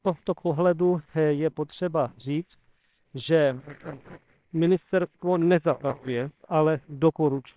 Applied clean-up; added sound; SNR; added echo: neural separator model SepFormer WHAMR!.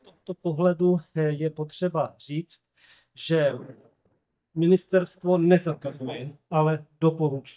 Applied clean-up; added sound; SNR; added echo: neural mask model DeepFilterNet 3.